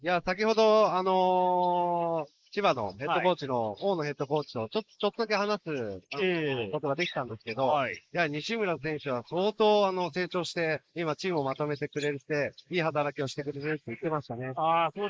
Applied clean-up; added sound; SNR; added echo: neural mask model Resemble Enhance denoiser.